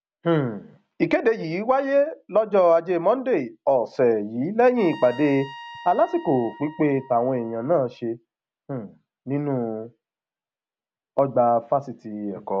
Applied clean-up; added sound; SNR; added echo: none; Trumpet; 18 dB; none.